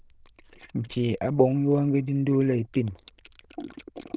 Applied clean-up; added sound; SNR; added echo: neural diffusion model UNIVERSE++.